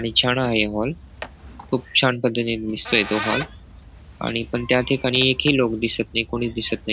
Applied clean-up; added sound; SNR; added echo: none; Squeak; 14 dB; none.